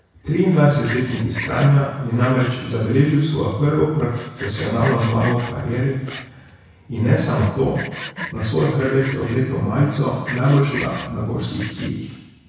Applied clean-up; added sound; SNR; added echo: none; Sawing; 16 dB; reverberation time 1.0 s.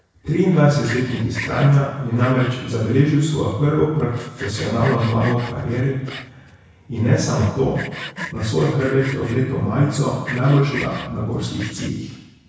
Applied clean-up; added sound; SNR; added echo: neural separator model SepFormer DNS4.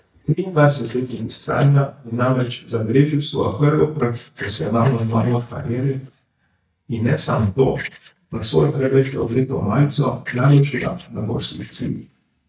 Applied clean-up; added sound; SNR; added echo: neural mask model DeepFilterNet 3.